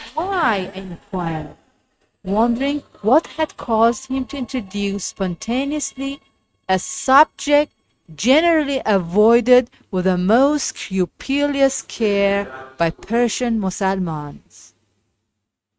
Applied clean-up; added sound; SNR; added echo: neural mask model RNNoise.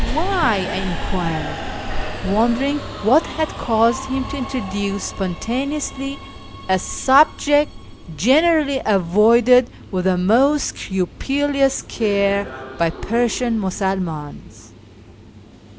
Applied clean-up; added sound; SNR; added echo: none; Subway, metro, underground; 9 dB; none.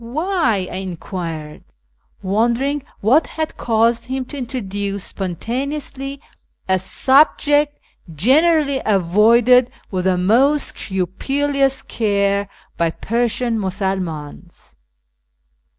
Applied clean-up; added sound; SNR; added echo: none; none; none; none.